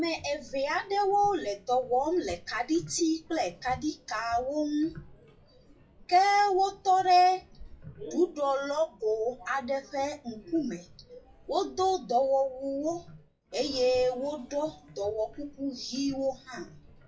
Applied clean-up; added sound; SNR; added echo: classical method WPE with log-MMSE.